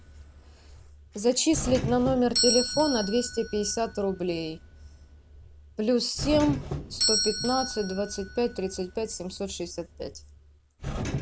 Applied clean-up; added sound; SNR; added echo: none; Doorbell; 5 dB; none.